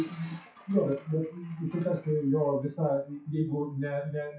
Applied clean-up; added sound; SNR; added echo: classical method WPE with log-MMSE.